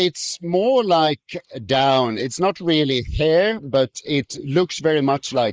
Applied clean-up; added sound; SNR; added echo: neural mask model Resemble Enhance denoiser.